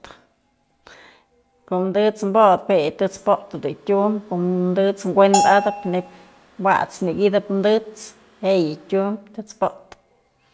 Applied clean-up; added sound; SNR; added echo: none; Bell; 2 dB; none.